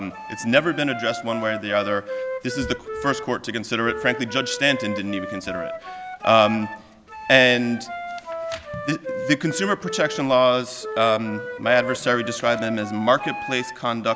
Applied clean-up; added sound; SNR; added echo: none; Wind instrument, woodwind instrument; 10 dB; none.